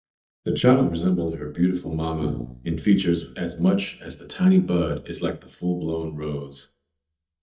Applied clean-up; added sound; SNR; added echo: neural mask model DeepFilterNet 3.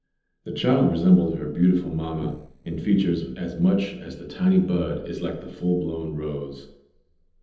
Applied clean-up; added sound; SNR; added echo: neural separator model SepFormer DNS4.